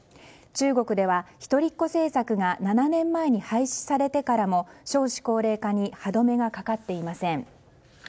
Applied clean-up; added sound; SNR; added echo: none; none; none; none.